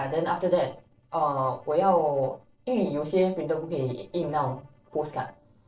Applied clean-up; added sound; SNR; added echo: neural separator model SepFormer DNS4.